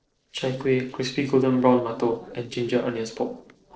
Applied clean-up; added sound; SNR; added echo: neural separator model SepFormer DNS4.